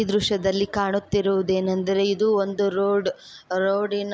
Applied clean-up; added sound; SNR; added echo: none; none; none; none.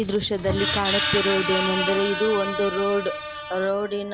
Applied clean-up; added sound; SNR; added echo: none; Screech; 2 dB; none.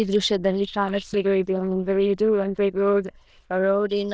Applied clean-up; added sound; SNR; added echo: neural diffusion model UNIVERSE++.